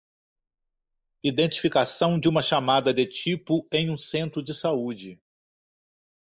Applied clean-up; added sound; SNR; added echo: neural mask model Resemble Enhance denoiser.